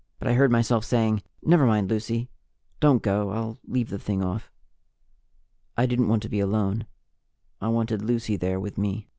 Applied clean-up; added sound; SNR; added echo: none; none; none; none.